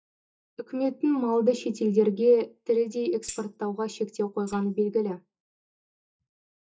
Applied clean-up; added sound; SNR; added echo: neural mask model DeepFilterNet 3.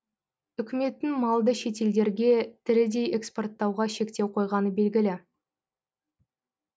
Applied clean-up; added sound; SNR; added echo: none; none; none; none.